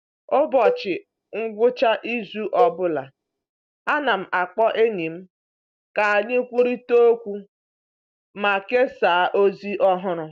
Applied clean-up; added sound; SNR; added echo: none; Cowbell; 8 dB; none.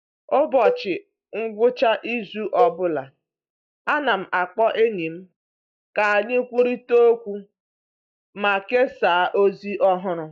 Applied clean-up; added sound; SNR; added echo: classical method log-MMSE.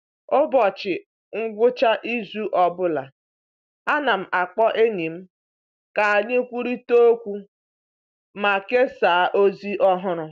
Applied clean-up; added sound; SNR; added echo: none; none; none; none.